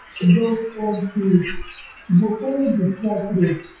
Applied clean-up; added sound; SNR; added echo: classical method WPE with log-MMSE.